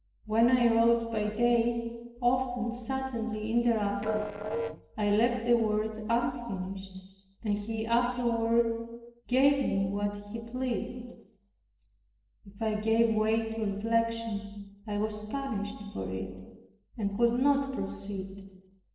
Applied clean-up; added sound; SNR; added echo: neural separator model SepFormer DNS4.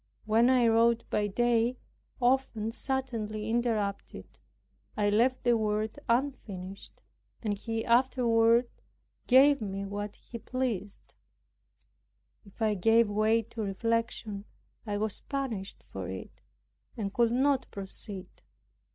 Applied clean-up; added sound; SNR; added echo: none; none; none; none.